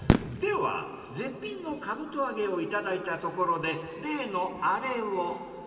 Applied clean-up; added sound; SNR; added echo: none; Fireworks; 1 dB; reverberation time 2.9 s.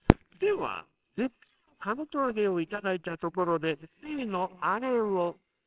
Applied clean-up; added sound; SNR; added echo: neural separator model SepFormer WHAMR!.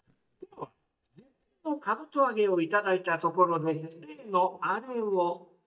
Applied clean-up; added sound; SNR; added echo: neural mask model DeepFilterNet 3.